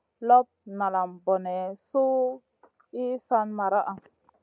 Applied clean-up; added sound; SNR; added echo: none; none; none; none.